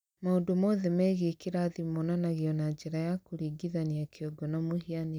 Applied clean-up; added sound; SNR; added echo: none; none; none; none.